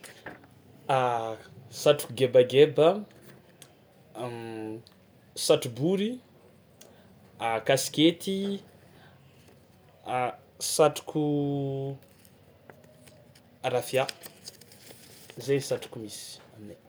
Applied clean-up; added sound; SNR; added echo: none; none; none; none.